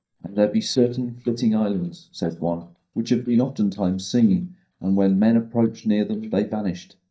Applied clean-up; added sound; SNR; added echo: neural mask model DeepFilterNet 3.